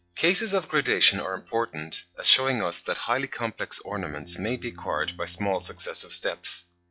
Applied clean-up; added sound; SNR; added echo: classical method log-MMSE.